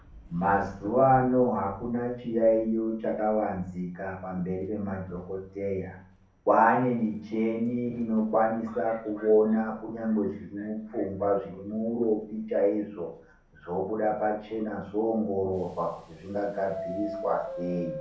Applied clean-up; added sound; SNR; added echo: none; Subway, metro, underground; 18 dB; reverberation time 0.5 s.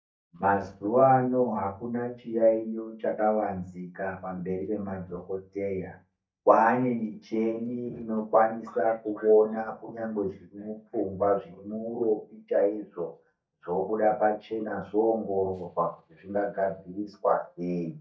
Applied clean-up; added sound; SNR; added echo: neural mask model DeepFilterNet 3.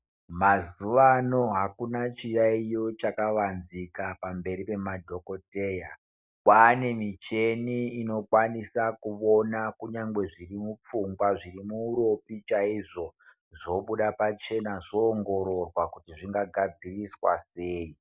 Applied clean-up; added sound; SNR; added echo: none; none; none; none.